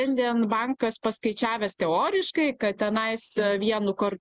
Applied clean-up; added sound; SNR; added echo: none; none; none; none.